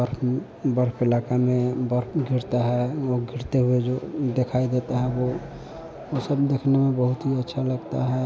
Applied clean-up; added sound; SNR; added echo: none; none; none; none.